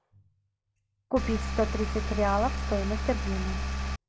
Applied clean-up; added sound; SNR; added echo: none; Engine; -1 dB; none.